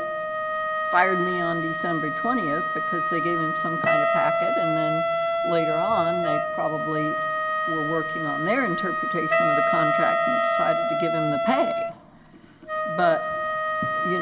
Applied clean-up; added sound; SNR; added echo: none; Wind instrument, woodwind instrument + Wind instrument, woodwind instrument; -4 dB; none.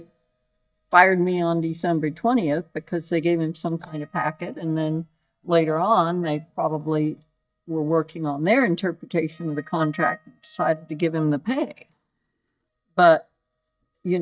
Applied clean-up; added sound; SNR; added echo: neural mask model DeepFilterNet 3.